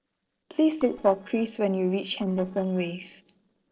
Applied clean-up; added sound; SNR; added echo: neural separator model SepFormer DNS4.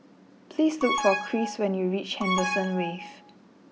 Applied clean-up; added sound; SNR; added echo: none; Alarm; 3 dB; none.